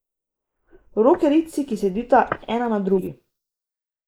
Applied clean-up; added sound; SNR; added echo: neural mask model Resemble Enhance denoiser.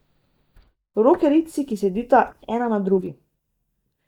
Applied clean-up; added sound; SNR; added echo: neural mask model DeepFilterNet 3.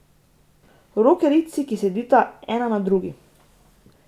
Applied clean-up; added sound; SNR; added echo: none; none; none; none.